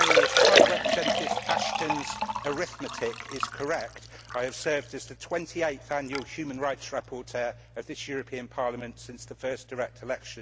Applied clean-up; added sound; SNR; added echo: none; Liquid; -4 dB; none.